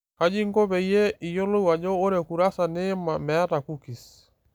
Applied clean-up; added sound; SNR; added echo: none; none; none; none.